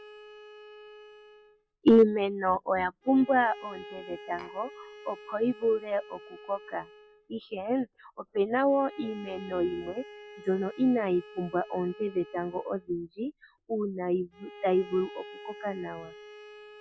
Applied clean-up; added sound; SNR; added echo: none; Bowed string instrument + Tap; 19 dB; none.